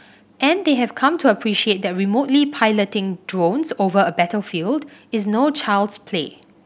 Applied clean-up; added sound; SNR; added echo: none; none; none; none.